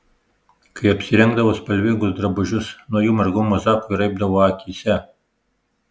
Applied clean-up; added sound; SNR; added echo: none; none; none; none.